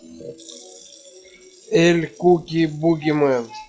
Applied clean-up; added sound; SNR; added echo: classical method log-MMSE.